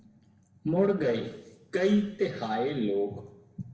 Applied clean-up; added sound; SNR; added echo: none; none; none; reverberation time 0.8 s.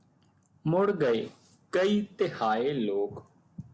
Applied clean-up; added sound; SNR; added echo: none; none; none; none.